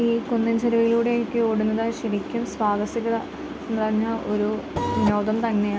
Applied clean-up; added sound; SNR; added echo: none; Printer; 2 dB; none.